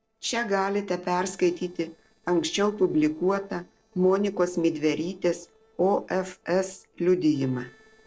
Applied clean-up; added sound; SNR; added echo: neural separator model SepFormer DNS4.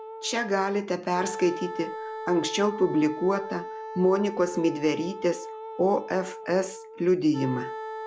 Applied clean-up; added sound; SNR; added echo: none; Wind instrument, woodwind instrument; 11 dB; none.